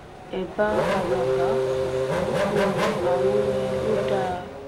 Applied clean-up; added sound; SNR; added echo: none; Race car, auto racing / Accelerating, revving, vroom; -5 dB; none.